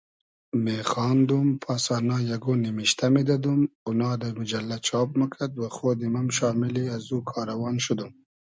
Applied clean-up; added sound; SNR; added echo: none; none; none; none.